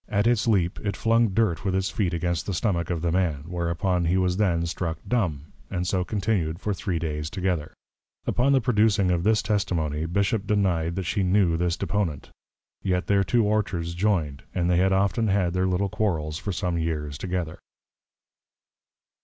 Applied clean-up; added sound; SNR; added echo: none; none; none; none.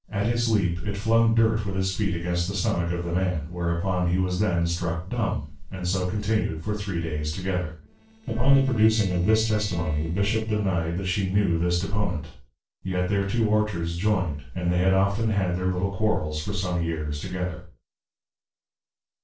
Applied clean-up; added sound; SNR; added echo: neural separator model SepFormer DNS4.